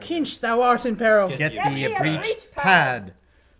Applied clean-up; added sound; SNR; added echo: none; none; none; none.